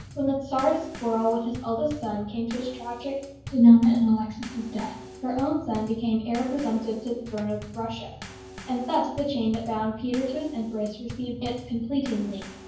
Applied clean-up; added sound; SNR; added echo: none; Bass drum / Snare drum / Drum kit; 16 dB; reverberation time 0.9 s.